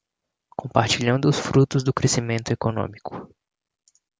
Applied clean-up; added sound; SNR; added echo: none; none; none; none.